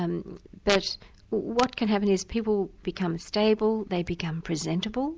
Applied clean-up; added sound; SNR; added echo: none; none; none; none.